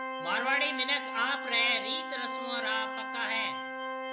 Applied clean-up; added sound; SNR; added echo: none; Organ; 4 dB; none.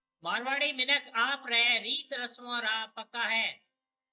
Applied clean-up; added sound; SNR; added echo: neural mask model DeepFilterNet 3.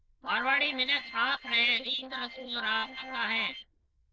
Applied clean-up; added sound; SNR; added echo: neural diffusion model UNIVERSE++.